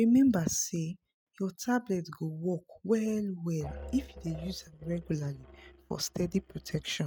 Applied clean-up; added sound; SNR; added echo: neural mask model RNNoise.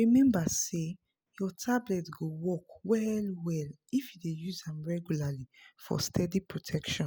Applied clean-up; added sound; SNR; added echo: none; none; none; none.